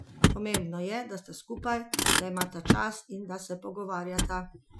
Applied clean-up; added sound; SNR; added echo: classical method Wiener filter.